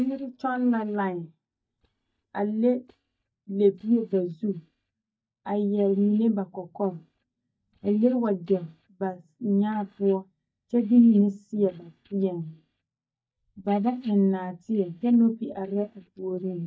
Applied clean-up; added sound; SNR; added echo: neural mask model DeepFilterNet 3.